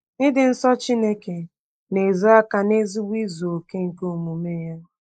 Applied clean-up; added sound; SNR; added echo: neural mask model Resemble Enhance denoiser.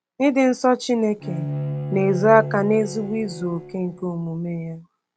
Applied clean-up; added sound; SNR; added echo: none; Bowed string instrument; 9 dB; none.